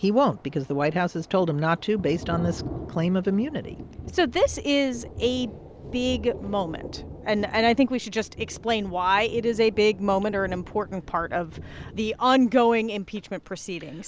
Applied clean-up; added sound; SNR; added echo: none; Thunder; 15 dB; none.